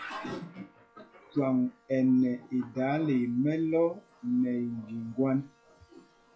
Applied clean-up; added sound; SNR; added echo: classical method log-MMSE.